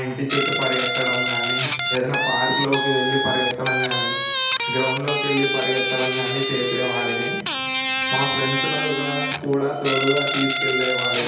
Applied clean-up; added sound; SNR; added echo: none; Guitar; -2 dB; reverberation time 0.8 s.